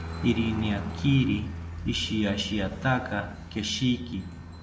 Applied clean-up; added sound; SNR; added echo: none; Aircraft; 9 dB; none.